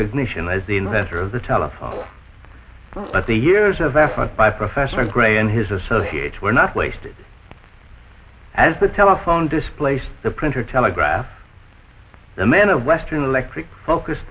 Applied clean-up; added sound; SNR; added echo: none; Fart; 17 dB; none.